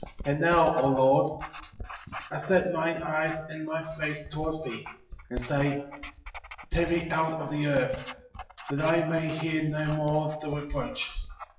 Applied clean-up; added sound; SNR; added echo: classical method WPE with log-MMSE.